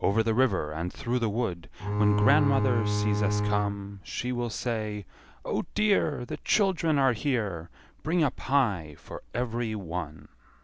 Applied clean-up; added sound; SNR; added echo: none; Bowed string instrument; -2 dB; none.